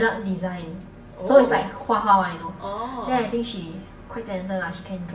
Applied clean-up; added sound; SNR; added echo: none; none; none; reverberation time 1.0 s.